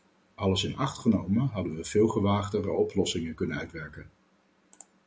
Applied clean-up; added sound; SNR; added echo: none; none; none; none.